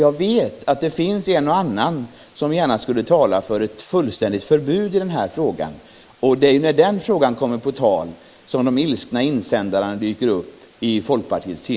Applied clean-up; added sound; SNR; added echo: neural mask model Resemble Enhance denoiser.